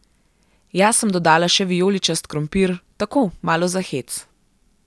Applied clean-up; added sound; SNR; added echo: none; none; none; none.